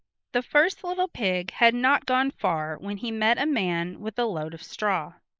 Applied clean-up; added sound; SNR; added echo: neural mask model Resemble Enhance denoiser.